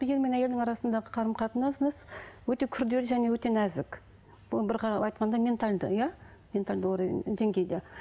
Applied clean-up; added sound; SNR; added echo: none; none; none; none.